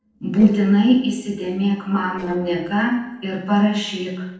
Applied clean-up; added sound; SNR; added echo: neural separator model SepFormer DNS4.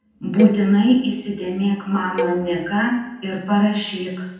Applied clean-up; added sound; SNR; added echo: none; Cowbell; 12 dB; reverberation time 0.9 s.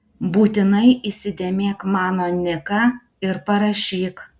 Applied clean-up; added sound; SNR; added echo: none; none; none; none.